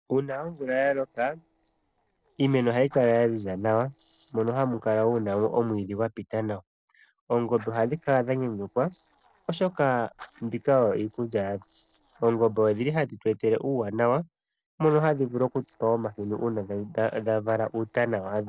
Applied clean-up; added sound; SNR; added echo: neural separator model SepFormer DNS4.